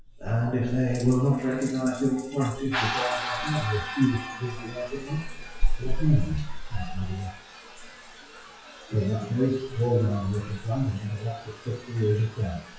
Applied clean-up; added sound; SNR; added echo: classical method WPE with log-MMSE.